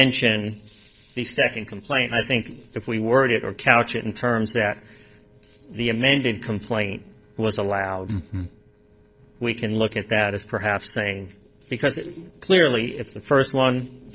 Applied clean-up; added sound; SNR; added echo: neural separator model SepFormer DNS4.